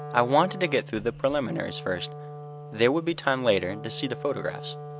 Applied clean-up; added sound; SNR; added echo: none; Wind instrument, woodwind instrument; 12 dB; none.